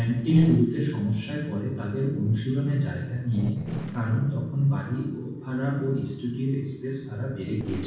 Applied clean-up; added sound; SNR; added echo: neural separator model SepFormer DNS4.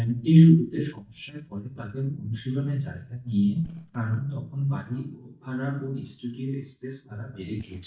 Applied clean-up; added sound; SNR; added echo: neural mask model DeepFilterNet 3.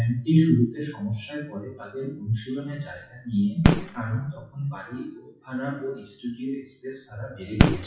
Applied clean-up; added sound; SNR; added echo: classical method WPE with log-MMSE.